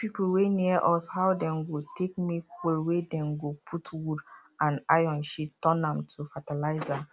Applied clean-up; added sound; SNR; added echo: none; none; none; none.